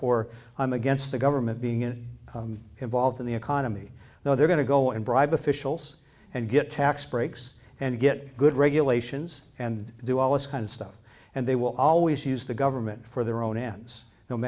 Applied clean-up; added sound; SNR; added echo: none; none; none; none.